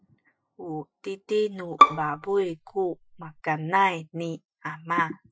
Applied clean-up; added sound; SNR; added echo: classical method Wiener filter.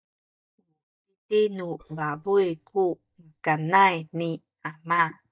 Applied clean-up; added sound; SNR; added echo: neural mask model DeepFilterNet 3.